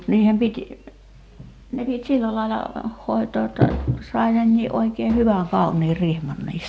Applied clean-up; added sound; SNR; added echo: none; none; none; none.